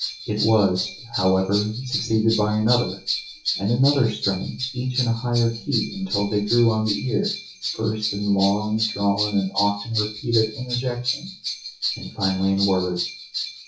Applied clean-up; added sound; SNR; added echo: classical method WPE with log-MMSE.